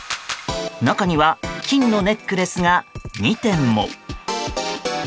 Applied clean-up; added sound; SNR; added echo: none; none; none; none.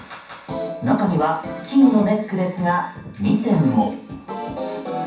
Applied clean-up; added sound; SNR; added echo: none; none; none; reverberation time 0.7 s.